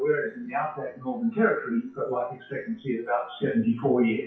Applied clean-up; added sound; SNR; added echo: classical method WPE with log-MMSE.